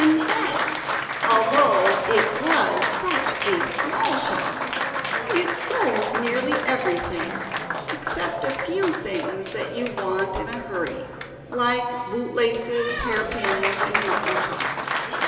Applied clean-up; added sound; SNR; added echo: none; Applause; 2 dB; reverberation time 2.5 s.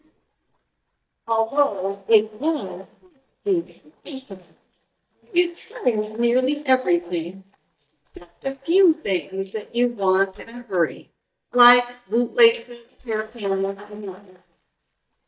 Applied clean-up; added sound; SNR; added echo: neural mask model DeepFilterNet 3.